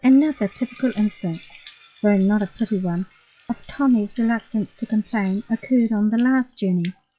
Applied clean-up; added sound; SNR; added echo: classical method log-MMSE.